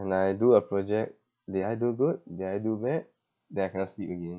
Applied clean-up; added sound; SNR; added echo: none; none; none; none.